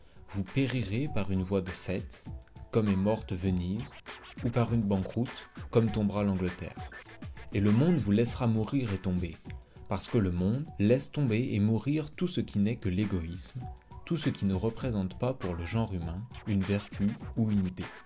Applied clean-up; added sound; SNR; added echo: none; Scratching (performance technique); 16 dB; none.